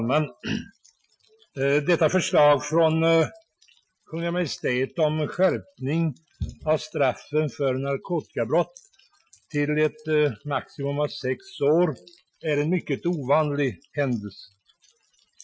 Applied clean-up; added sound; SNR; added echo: classical method Wiener filter.